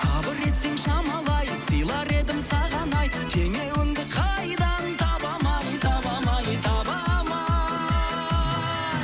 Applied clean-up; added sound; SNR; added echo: none; Keyboard (musical) + Thunder / Rain; 17 dB; none.